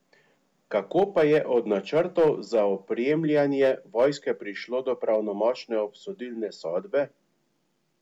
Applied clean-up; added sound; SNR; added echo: none; none; none; none.